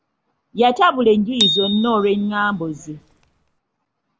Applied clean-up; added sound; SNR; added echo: none; Bicycle bell; 6 dB; none.